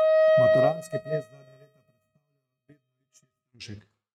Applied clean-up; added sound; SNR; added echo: neural mask model RNNoise.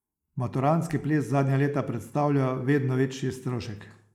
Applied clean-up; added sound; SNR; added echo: neural mask model Resemble Enhance denoiser.